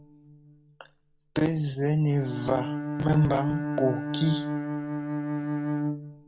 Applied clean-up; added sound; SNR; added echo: none; Bowed string instrument; 4 dB; reverberation time 0.3 s.